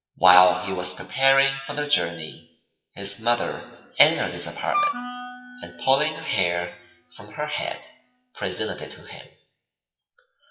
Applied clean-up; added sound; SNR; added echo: classical method WPE with log-MMSE.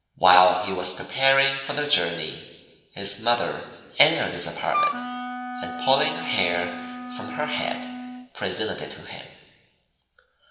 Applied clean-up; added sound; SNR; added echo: none; Wind instrument, woodwind instrument; 6 dB; reverberation time 1.4 s.